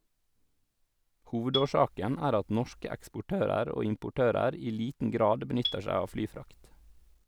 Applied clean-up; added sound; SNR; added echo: none; Marimba, xylophone; 11 dB; none.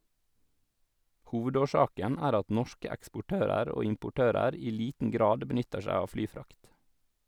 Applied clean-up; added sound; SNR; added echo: none; none; none; none.